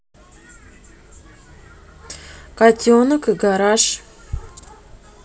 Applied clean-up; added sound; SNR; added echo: none; none; none; none.